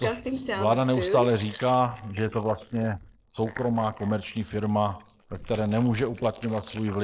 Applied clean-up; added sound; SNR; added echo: neural mask model Resemble Enhance denoiser.